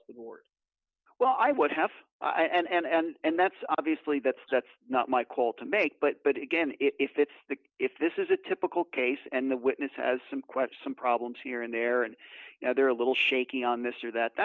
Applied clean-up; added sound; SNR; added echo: none; none; none; none.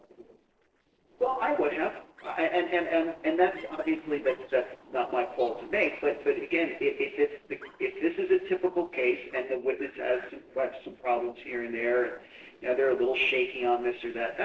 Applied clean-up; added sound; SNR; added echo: neural separator model SepFormer DNS4.